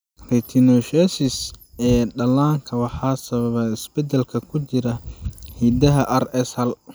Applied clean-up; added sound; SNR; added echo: none; none; none; none.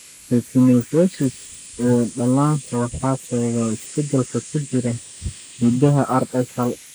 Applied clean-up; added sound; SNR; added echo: neural mask model Resemble Enhance denoiser.